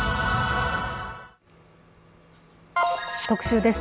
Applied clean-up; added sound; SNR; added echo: none; none; none; none.